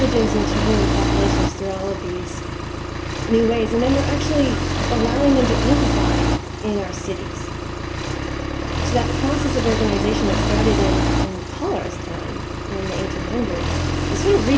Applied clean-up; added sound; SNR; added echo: none; Accelerating, revving, vroom; -2 dB; reverberation time 0.7 s.